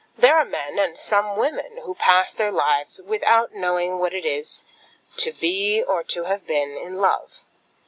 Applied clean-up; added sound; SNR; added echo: none; none; none; none.